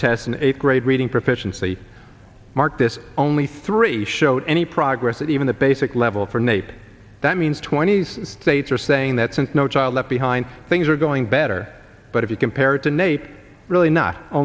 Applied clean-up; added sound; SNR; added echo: none; none; none; none.